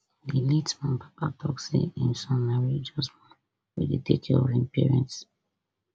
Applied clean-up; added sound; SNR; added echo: none; none; none; none.